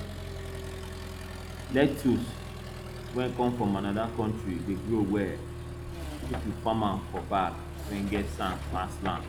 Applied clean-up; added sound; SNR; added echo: none; Accelerating, revving, vroom; 6 dB; none.